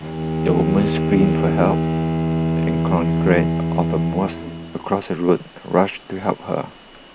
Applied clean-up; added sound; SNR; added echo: none; Bowed string instrument; 0 dB; none.